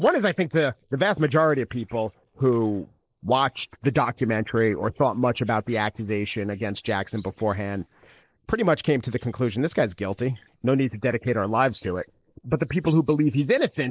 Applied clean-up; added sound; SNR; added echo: neural mask model Resemble Enhance denoiser.